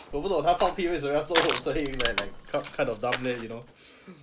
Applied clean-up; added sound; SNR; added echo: none; Crushing; 3 dB; none.